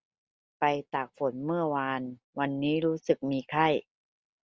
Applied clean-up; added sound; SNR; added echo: none; none; none; none.